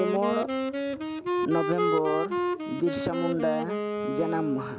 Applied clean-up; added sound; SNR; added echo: none; Wind instrument, woodwind instrument; 0 dB; none.